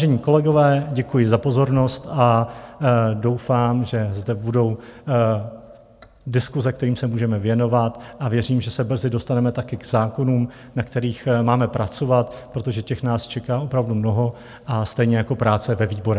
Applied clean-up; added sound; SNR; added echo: none; none; none; none.